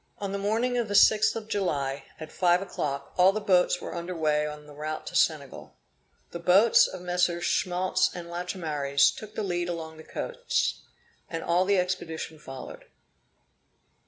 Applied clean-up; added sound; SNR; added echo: none; none; none; none.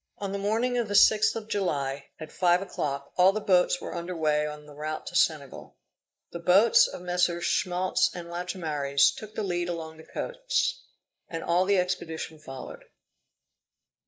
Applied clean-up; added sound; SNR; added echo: neural mask model Resemble Enhance denoiser.